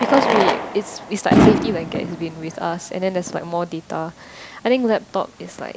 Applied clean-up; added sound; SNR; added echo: none; Fireworks; 0 dB; none.